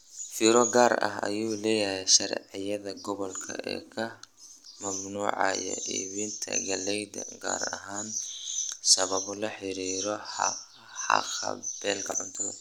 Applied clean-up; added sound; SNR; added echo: none; none; none; none.